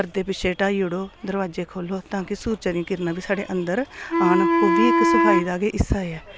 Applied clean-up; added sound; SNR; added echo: none; Wind instrument, woodwind instrument; -4 dB; none.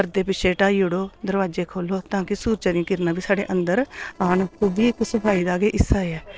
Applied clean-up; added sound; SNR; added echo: neural separator model SepFormer DNS4.